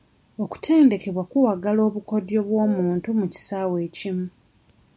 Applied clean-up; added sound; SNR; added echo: none; Wind instrument, woodwind instrument; 17 dB; none.